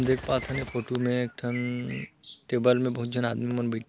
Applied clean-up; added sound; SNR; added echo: none; Gunshot, gunfire + Bird; 15 dB; none.